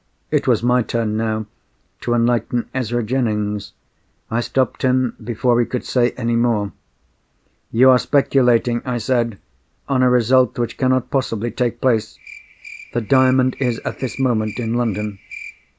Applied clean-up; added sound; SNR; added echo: none; Cricket; 18 dB; none.